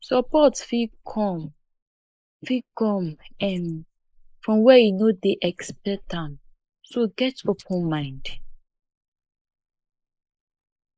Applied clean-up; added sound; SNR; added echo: neural mask model Resemble Enhance denoiser.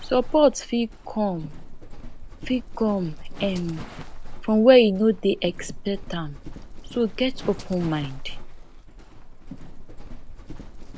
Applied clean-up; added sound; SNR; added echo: none; Livestock, farm animals, working animals; 10 dB; none.